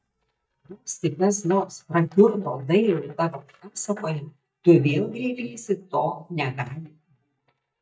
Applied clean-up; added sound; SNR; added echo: neural mask model DeepFilterNet 3.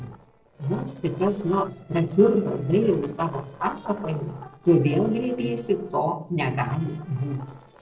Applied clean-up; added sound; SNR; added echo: neural separator model SepFormer DNS4.